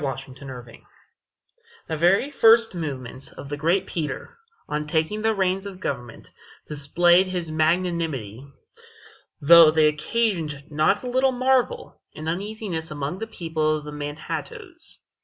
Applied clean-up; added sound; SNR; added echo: none; none; none; none.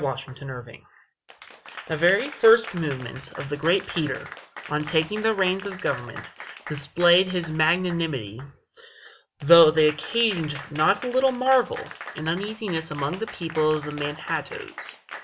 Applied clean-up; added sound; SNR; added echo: none; Applause / Crowd; 16 dB; none.